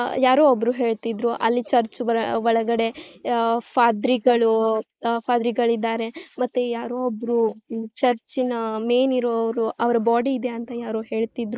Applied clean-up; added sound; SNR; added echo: neural mask model Resemble Enhance denoiser.